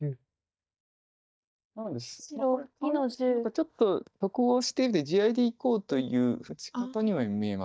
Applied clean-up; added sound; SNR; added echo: neural mask model DeepFilterNet 3.